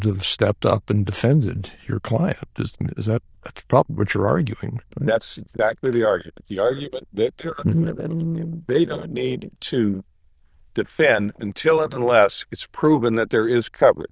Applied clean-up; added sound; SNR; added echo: neural diffusion model UNIVERSE++.